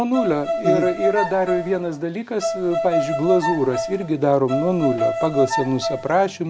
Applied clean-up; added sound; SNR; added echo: none; Bowed string instrument; 3 dB; none.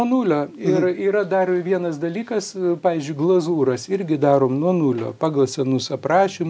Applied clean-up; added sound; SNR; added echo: none; none; none; none.